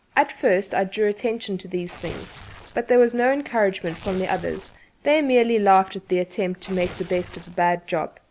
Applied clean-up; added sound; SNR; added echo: none; Tearing; 18 dB; none.